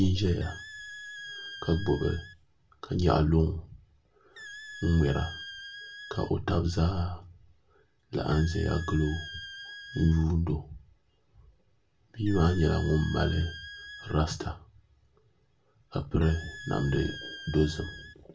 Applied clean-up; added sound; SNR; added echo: none; Squeak; 16 dB; reverberation time 0.2 s.